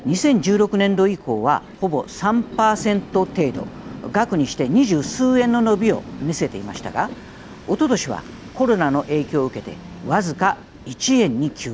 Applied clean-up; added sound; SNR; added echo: none; Train + Organ; 16 dB; none.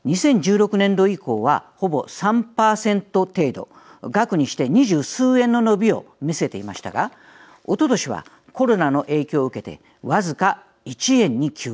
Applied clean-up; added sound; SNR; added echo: none; none; none; none.